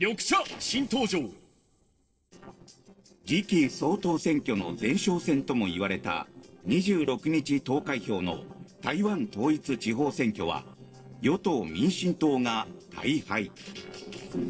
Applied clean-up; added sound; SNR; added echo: neural separator model SepFormer DNS4.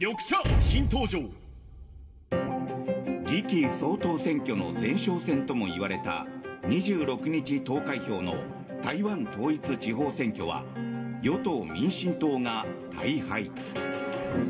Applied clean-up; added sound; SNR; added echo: none; Bowed string instrument; 19 dB; reverberation time 1.6 s.